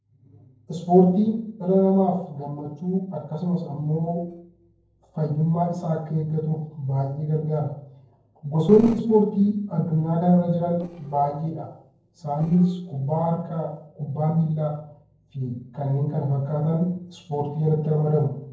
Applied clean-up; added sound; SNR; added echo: neural separator model SepFormer DNS4.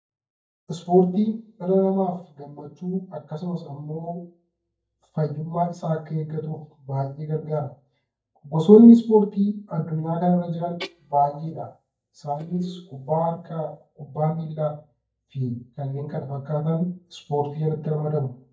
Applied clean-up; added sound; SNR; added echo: neural mask model DeepFilterNet 3.